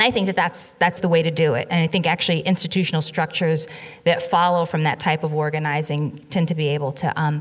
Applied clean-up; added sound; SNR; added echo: none; none; none; none.